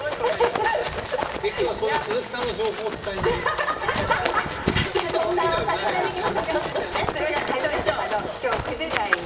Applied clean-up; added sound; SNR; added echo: none; Run; 5 dB; reverberation time 1.9 s.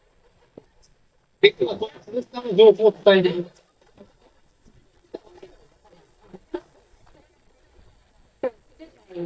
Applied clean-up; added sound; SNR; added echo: neural mask model DeepFilterNet 3.